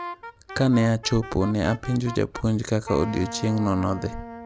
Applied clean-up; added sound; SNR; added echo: none; Wind instrument, woodwind instrument; 14 dB; none.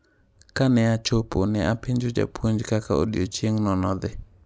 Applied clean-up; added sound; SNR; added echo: none; none; none; none.